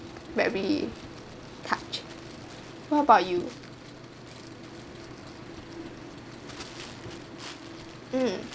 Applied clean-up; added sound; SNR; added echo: none; Crumpling, crinkling + Truck; 14 dB; none.